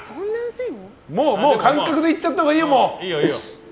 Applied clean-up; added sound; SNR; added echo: none; none; none; none.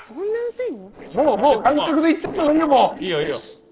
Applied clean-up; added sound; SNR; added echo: neural separator model SepFormer DNS4.